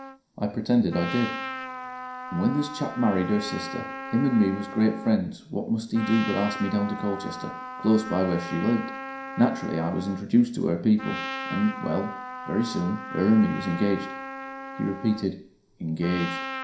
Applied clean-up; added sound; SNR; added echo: none; Trumpet; 10 dB; reverberation time 0.5 s.